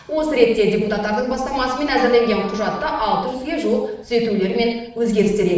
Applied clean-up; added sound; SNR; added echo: none; Wind instrument, woodwind instrument; 15 dB; reverberation time 0.7 s.